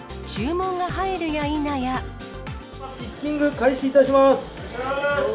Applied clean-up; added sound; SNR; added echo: none; none; none; none.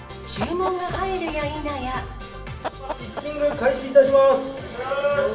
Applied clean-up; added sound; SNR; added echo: none; Chicken, rooster; 14 dB; reverberation time 0.7 s.